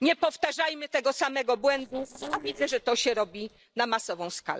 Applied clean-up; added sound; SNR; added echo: neural separator model SepFormer DNS4.